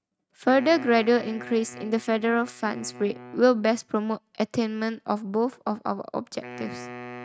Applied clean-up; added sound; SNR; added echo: neural mask model RNNoise.